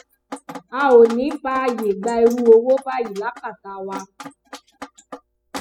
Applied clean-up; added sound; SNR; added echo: classical method spectral subtraction.